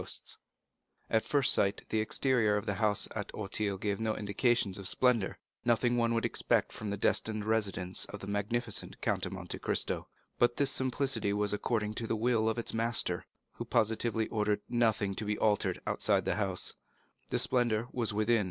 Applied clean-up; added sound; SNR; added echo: none; none; none; none.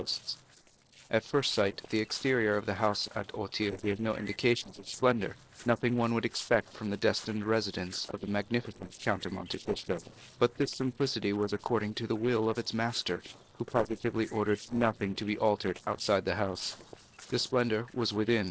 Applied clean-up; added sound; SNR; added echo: neural separator model SepFormer DNS4.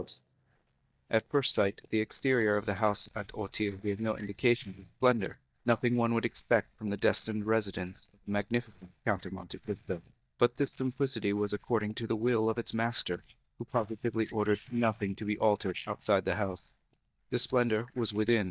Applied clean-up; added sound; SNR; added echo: neural mask model DeepFilterNet 3.